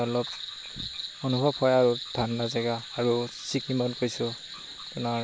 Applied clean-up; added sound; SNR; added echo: none; none; none; none.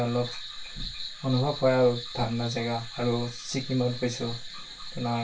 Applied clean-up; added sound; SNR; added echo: none; none; none; reverberation time 0.2 s.